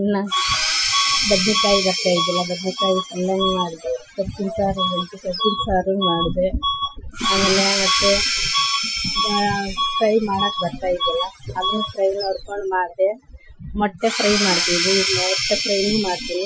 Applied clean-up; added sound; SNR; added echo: classical method Wiener filter.